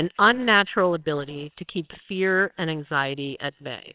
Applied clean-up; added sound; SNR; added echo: neural separator model SepFormer WHAMR!.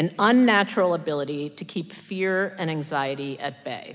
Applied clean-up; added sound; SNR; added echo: none; none; none; none.